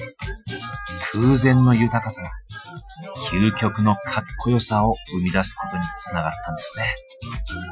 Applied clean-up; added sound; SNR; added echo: classical method Wiener filter.